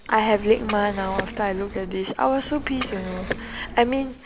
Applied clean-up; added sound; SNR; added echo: none; Liquid; 11 dB; none.